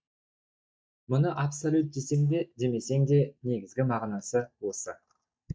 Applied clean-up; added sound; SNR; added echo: neural mask model DeepFilterNet 3.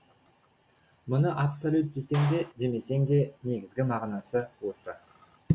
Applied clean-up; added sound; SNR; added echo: none; Clapping; 16 dB; none.